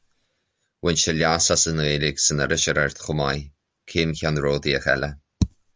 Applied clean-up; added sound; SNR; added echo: none; none; none; none.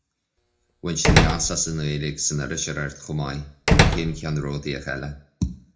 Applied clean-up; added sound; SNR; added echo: none; Slam; -5 dB; reverberation time 0.4 s.